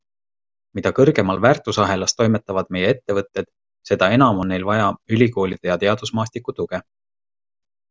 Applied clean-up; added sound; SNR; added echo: none; none; none; none.